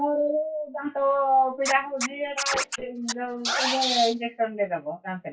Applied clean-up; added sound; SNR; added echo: classical method WPE with log-MMSE.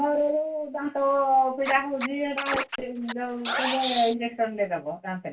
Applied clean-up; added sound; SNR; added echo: none; Scratching (performance technique); 4 dB; reverberation time 0.2 s.